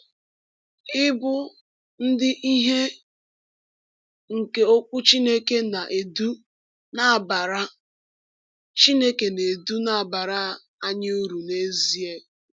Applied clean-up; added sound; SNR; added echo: none; none; none; none.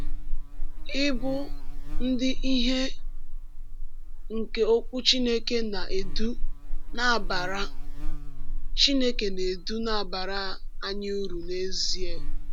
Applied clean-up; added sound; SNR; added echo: none; Buzz; -5 dB; none.